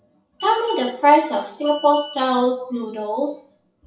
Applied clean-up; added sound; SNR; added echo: classical method WPE with log-MMSE.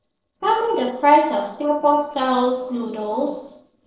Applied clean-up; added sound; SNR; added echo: neural separator model SepFormer DNS4.